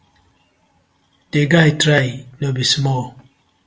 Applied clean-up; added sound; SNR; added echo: none; none; none; none.